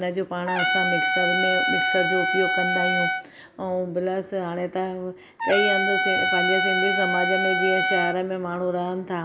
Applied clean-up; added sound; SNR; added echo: none; Trumpet; -3 dB; none.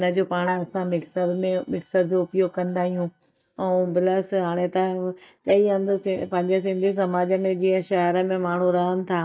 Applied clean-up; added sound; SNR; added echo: neural mask model DeepFilterNet 3.